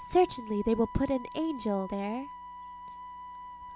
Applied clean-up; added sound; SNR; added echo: none; Wind instrument, woodwind instrument; 13 dB; none.